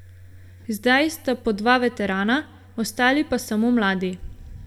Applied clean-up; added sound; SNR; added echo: none; none; none; reverberation time 0.8 s.